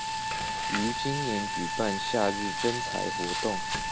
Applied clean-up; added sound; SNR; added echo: none; Wind instrument, woodwind instrument + Frying (food); -1 dB; none.